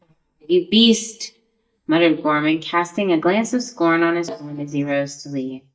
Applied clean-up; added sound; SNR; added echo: neural mask model DeepFilterNet 3.